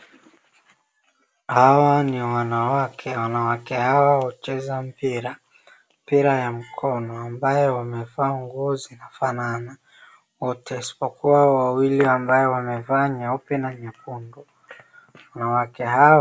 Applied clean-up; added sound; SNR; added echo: none; none; none; none.